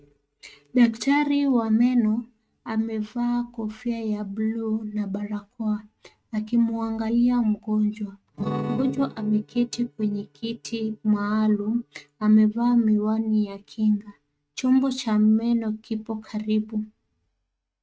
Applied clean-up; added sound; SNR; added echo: neural mask model RNNoise.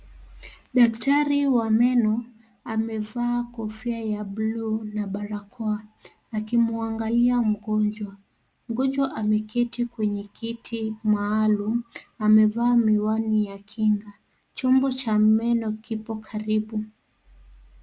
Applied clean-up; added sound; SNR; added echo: none; none; none; none.